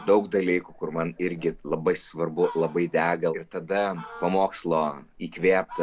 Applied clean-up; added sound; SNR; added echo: none; Wind instrument, woodwind instrument + Fowl; 20 dB; none.